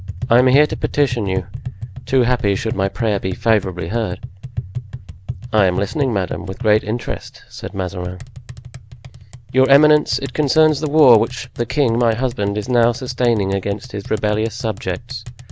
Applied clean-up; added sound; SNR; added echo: none; Tap; 12 dB; none.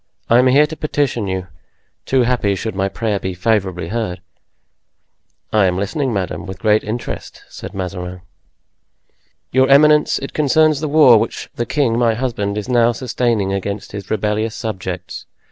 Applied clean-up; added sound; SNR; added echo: none; none; none; none.